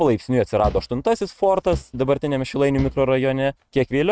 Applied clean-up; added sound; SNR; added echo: neural mask model RNNoise.